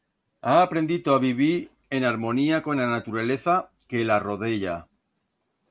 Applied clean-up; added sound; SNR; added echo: none; none; none; none.